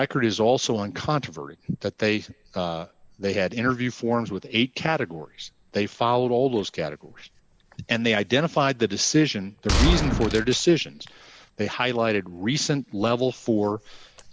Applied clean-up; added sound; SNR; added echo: none; Gunshot, gunfire; -1 dB; none.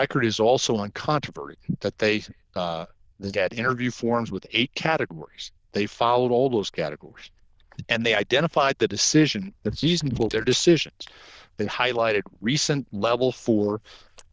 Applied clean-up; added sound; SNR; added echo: neural diffusion model UNIVERSE++.